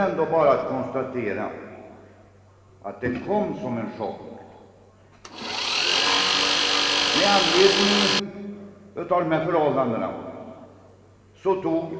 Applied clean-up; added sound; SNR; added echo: none; Tools; -4 dB; reverberation time 2.3 s.